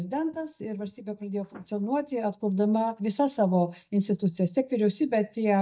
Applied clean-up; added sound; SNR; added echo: neural mask model DeepFilterNet 3.